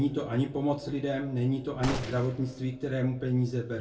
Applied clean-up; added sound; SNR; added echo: none; Gunshot, gunfire; 9 dB; reverberation time 0.2 s.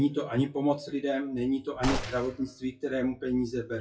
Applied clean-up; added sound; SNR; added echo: classical method WPE with log-MMSE.